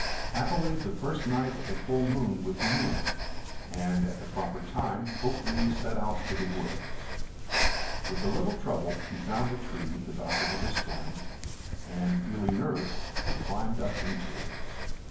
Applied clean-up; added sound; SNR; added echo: none; Breathing; -1 dB; reverberation time 0.9 s.